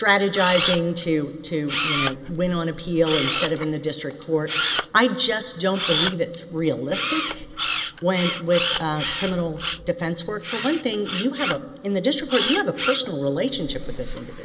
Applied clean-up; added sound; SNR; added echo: none; Camera; 4 dB; none.